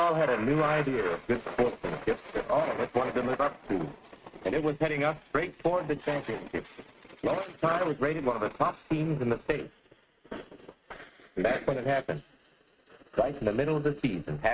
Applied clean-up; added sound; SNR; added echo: neural mask model RNNoise.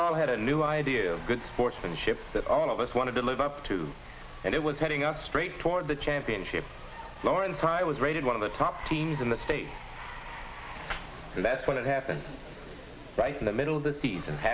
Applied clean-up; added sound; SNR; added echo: none; none; none; none.